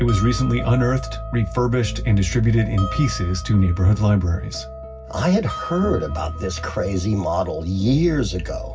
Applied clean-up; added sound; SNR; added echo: none; Harp; 17 dB; reverberation time 0.4 s.